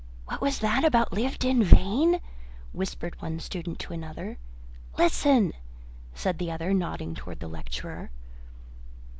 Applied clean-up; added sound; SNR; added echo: none; none; none; none.